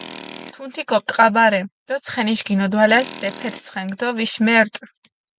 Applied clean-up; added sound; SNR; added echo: none; Tools; 19 dB; none.